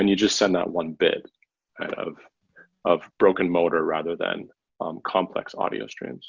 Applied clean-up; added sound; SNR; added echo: none; none; none; none.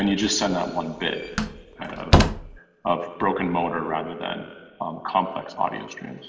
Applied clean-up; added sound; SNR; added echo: none; Slam; -3 dB; reverberation time 2.2 s.